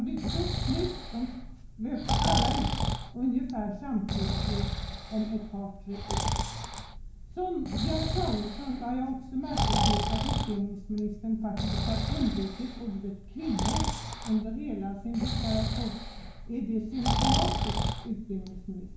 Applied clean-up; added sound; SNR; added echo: none; Breathing; -2 dB; reverberation time 0.6 s.